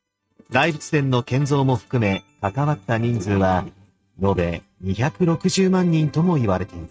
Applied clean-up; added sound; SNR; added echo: neural mask model RNNoise.